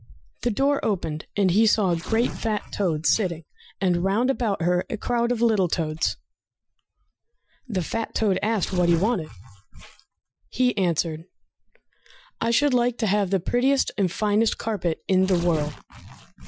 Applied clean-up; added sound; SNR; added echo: classical method Wiener filter.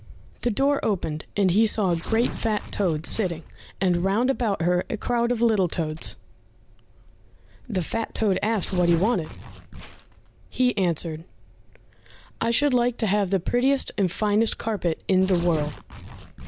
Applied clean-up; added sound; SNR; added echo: none; Tearing; 16 dB; none.